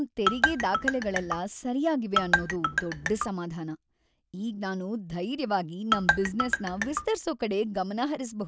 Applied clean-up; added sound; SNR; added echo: none; Marimba, xylophone; -2 dB; none.